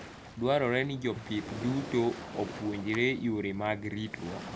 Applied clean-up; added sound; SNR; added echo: none; Waves, surf; 12 dB; none.